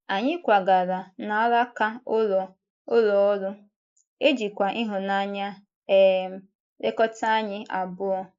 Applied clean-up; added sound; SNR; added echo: neural mask model Resemble Enhance denoiser.